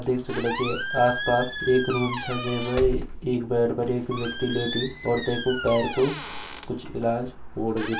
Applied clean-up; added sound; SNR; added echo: none; Squeak; 7 dB; reverberation time 0.2 s.